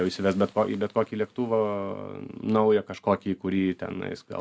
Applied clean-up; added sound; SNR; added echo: none; none; none; none.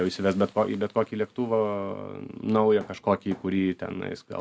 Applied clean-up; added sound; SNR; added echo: none; Thump, thud; 19 dB; none.